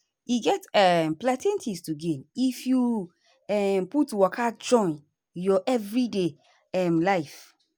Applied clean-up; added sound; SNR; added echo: none; none; none; none.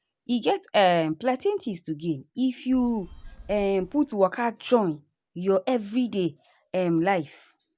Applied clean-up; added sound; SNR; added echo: none; Telephone; 19 dB; none.